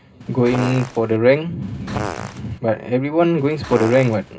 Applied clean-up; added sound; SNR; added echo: none; Fart; 12 dB; reverberation time 0.2 s.